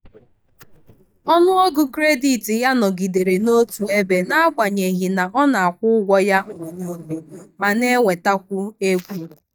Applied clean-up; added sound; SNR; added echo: neural mask model DeepFilterNet 3.